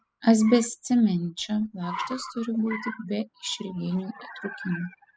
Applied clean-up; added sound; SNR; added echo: classical method spectral subtraction.